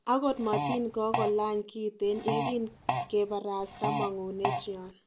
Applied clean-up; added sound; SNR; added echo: none; Fart; 3 dB; none.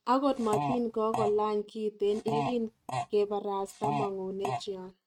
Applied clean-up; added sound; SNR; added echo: neural mask model RNNoise.